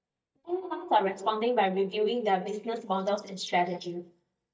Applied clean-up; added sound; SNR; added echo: neural mask model DeepFilterNet 3.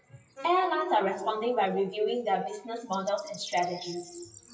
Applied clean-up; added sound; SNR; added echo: classical method WPE with log-MMSE.